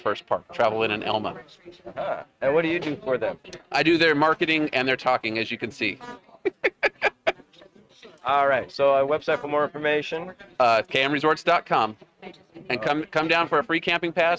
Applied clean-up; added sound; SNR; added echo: neural mask model RNNoise.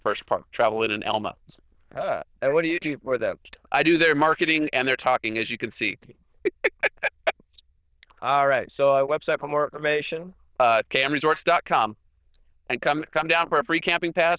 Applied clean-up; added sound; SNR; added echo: neural diffusion model UNIVERSE++.